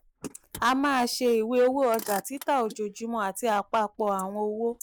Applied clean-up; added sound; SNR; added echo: neural mask model Resemble Enhance denoiser.